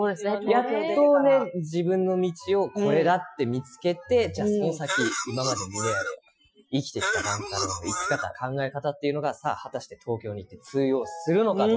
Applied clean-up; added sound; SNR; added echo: classical method Wiener filter.